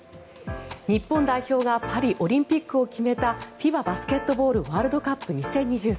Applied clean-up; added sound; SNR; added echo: none; none; none; none.